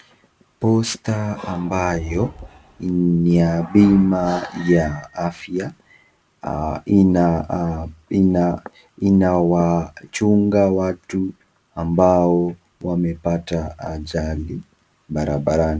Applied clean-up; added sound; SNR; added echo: none; none; none; none.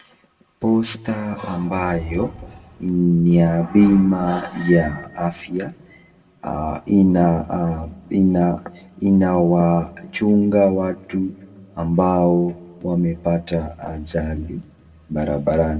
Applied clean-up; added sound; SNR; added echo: none; none; none; reverberation time 1.0 s.